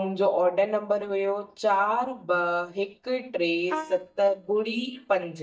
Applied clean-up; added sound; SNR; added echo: neural mask model DeepFilterNet 3.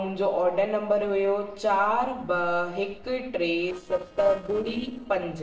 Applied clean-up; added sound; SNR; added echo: neural separator model SepFormer DNS4.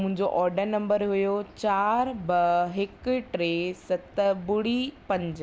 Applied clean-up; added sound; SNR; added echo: none; none; none; none.